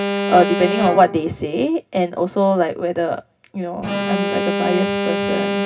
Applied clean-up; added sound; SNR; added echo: none; Alarm; 4 dB; reverberation time 0.4 s.